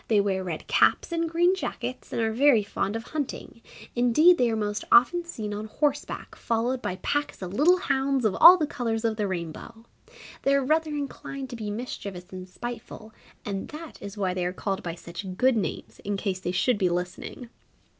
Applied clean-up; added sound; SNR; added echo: none; none; none; none.